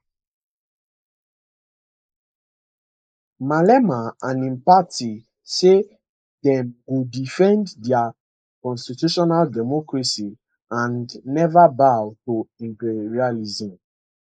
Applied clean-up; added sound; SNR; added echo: neural mask model Resemble Enhance denoiser.